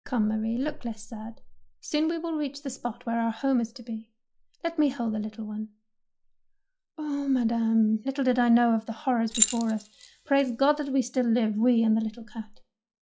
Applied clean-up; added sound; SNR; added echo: classical method log-MMSE.